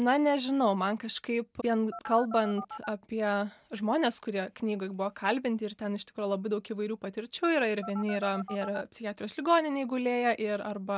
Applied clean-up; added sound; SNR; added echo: none; Telephone; 12 dB; none.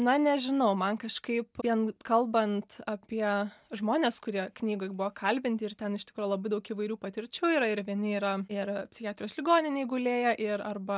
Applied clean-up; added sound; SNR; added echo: none; none; none; none.